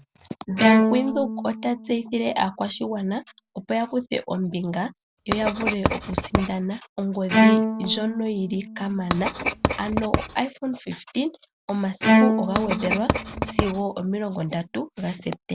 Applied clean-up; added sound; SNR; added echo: none; Bowed string instrument + Writing; -2 dB; none.